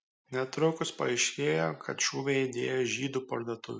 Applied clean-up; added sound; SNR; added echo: none; none; none; none.